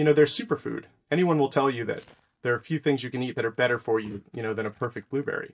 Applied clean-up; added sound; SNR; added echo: neural mask model DeepFilterNet 3.